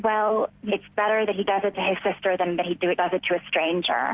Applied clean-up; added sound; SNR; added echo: none; none; none; none.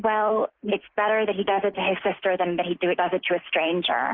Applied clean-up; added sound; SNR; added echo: neural mask model Resemble Enhance denoiser.